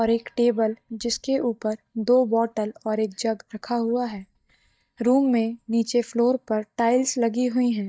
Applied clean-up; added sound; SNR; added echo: neural mask model DeepFilterNet 3.